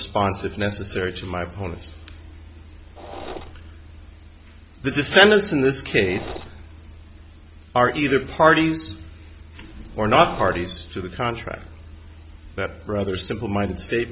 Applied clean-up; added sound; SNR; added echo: none; Mechanisms; 14 dB; none.